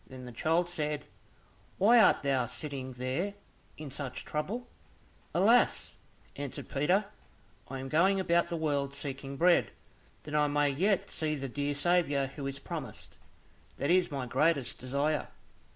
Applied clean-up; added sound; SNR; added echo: none; none; none; none.